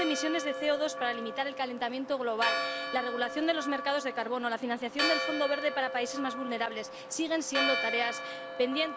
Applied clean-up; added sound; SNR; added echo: none; Church bell; 4 dB; none.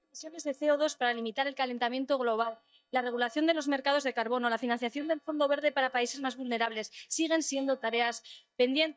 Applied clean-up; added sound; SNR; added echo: neural mask model DeepFilterNet 3.